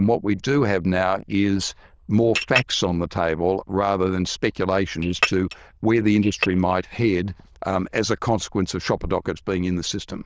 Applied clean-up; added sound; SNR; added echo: neural diffusion model UNIVERSE++.